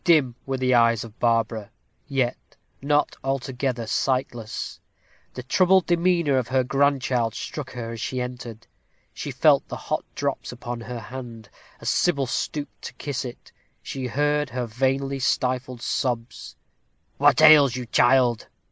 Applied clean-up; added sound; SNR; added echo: none; none; none; none.